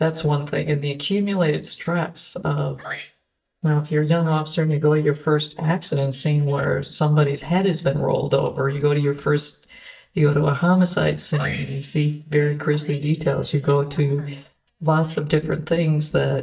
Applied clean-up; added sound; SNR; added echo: neural mask model DeepFilterNet 3.